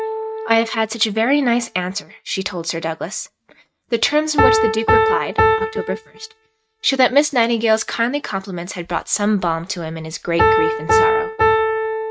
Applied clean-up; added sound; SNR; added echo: neural mask model RNNoise.